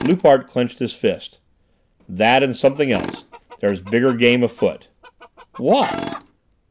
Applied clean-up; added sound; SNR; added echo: none; Tools + Chicken, rooster; 15 dB; none.